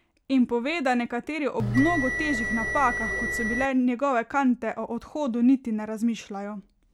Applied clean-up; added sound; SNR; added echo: none; Bell; 2 dB; none.